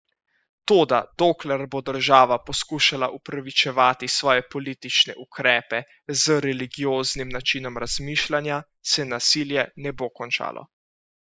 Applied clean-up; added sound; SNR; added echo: neural mask model Resemble Enhance denoiser.